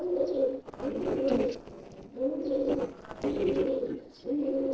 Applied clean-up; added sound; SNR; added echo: neural separator model SepFormer DNS4.